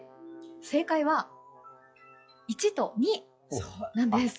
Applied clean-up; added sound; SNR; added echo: classical method log-MMSE.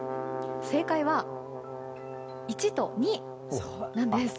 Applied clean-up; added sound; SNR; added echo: none; Brass instrument; 7 dB; none.